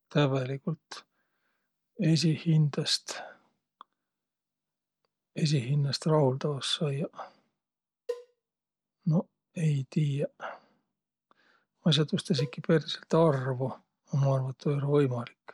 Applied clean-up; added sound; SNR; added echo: none; Cowbell; 14 dB; none.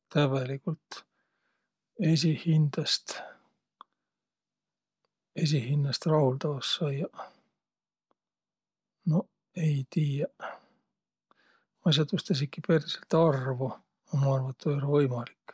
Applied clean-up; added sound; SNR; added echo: none; none; none; none.